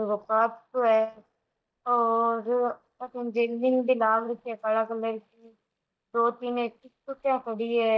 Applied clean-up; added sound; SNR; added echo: neural mask model DeepFilterNet 3.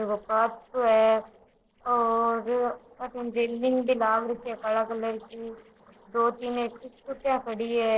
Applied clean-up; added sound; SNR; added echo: neural separator model SepFormer DNS4.